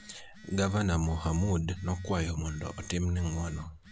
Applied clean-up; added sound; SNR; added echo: none; Telephone; 20 dB; none.